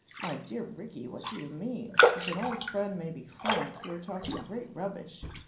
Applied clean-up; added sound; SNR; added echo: none; Raindrop; -4 dB; reverberation time 0.6 s.